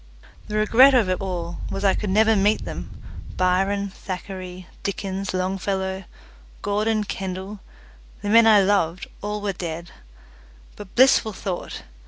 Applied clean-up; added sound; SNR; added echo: none; Thunder / Wind; 5 dB; none.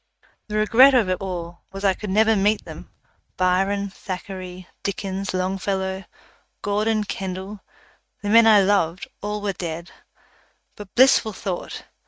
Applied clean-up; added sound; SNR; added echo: neural mask model RNNoise.